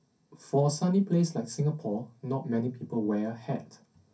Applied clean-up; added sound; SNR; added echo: none; none; none; reverberation time 0.3 s.